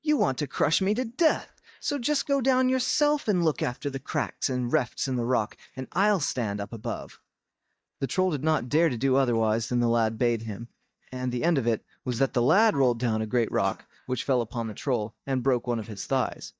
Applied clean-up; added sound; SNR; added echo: neural mask model DeepFilterNet 3.